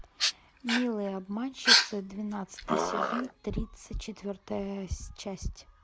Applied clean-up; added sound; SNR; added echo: none; Dog; -5 dB; none.